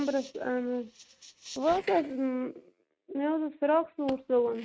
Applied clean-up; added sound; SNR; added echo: neural mask model RNNoise.